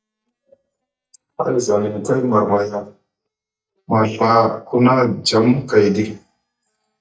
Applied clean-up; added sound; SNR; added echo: neural mask model DeepFilterNet 3.